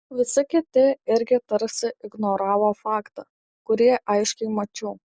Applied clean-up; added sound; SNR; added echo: none; none; none; none.